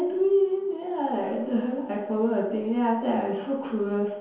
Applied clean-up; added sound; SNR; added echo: none; none; none; reverberation time 0.9 s.